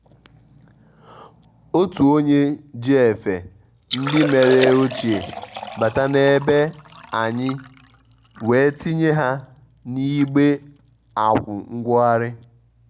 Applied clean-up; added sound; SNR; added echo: none; Liquid; 14 dB; none.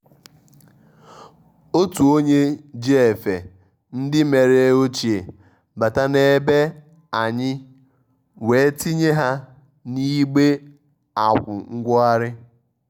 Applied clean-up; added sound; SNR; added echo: none; none; none; none.